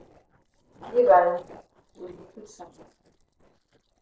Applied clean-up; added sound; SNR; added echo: neural separator model SepFormer DNS4.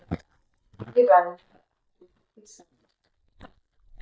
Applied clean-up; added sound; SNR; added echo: neural mask model DeepFilterNet 3.